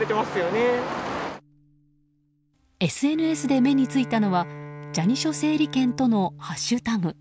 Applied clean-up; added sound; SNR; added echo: none; Bowed string instrument; 16 dB; none.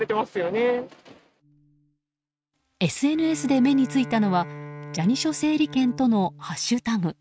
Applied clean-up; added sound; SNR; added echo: neural mask model RNNoise.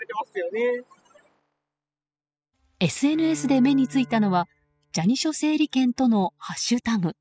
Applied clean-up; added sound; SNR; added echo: classical method spectral subtraction.